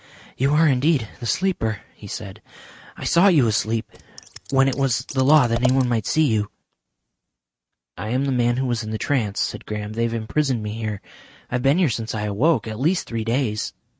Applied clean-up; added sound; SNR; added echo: neural mask model RNNoise.